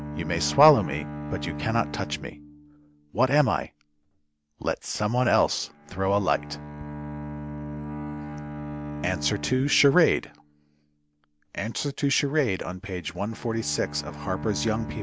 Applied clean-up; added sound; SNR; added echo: none; Bowed string instrument; 11 dB; none.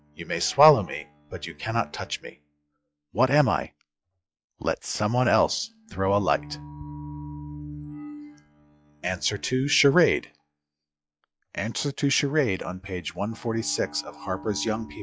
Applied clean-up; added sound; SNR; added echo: classical method log-MMSE.